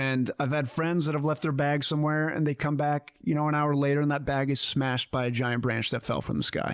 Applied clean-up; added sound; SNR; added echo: none; none; none; none.